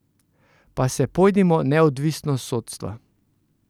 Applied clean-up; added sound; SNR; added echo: none; none; none; none.